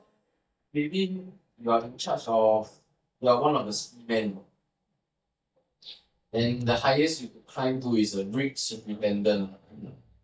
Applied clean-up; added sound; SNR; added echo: neural mask model DeepFilterNet 3.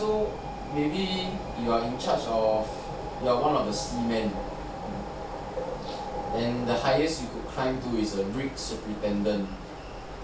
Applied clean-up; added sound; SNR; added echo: none; none; none; none.